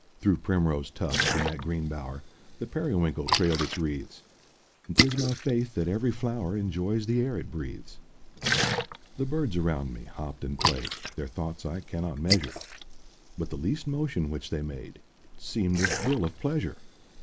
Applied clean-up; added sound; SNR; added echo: neural mask model Resemble Enhance denoiser.